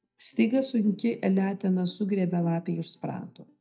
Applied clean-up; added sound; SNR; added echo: neural mask model DeepFilterNet 3.